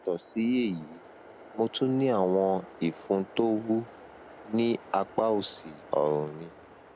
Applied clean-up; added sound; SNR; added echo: none; Train; 20 dB; none.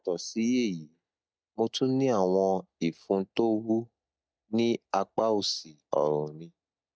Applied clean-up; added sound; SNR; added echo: neural mask model DeepFilterNet 3.